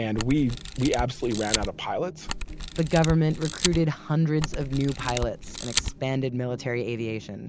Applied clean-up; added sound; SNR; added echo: none; Camera; 6 dB; none.